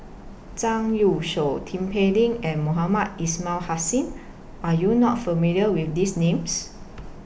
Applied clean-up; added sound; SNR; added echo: none; none; none; none.